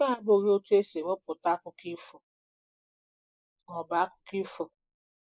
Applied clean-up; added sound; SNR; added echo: neural mask model Resemble Enhance denoiser.